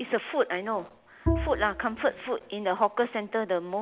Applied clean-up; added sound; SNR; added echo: none; Bowed string instrument; 4 dB; none.